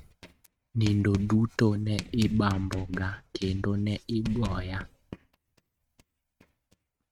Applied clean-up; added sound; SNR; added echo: neural mask model RNNoise.